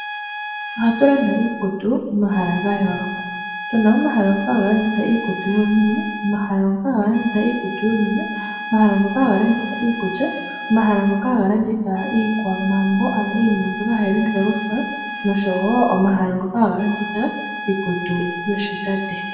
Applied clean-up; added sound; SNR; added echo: none; Trumpet; 10 dB; reverberation time 1.2 s.